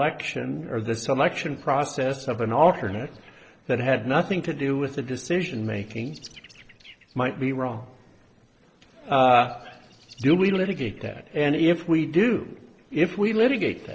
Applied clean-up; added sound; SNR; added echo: neural separator model SepFormer DNS4.